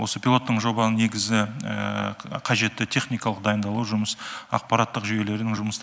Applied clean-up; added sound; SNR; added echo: none; none; none; none.